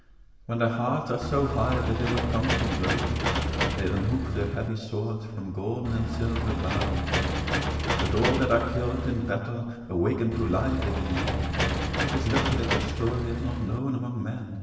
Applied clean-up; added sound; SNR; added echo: none; Engine / Mechanisms; -1 dB; reverberation time 1.3 s.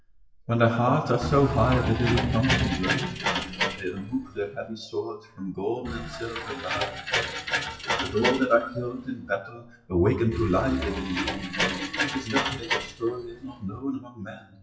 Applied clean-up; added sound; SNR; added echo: classical method WPE with log-MMSE.